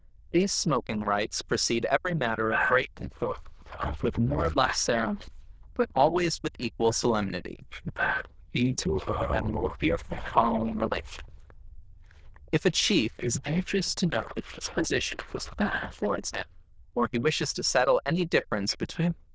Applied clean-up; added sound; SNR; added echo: neural diffusion model UNIVERSE++.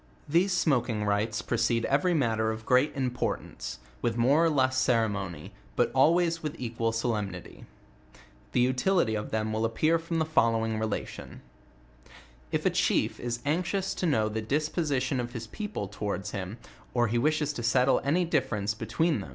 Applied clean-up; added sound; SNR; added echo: none; none; none; none.